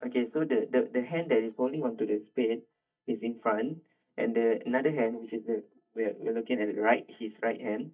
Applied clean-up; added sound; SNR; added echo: neural mask model DeepFilterNet 3.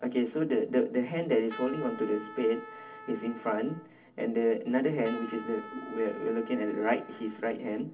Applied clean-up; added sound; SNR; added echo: none; Trumpet; 16 dB; reverberation time 0.4 s.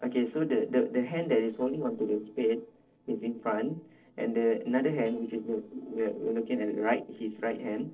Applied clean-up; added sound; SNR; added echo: neural separator model SepFormer DNS4.